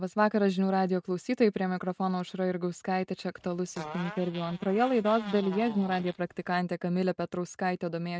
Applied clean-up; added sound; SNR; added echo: neural mask model RNNoise.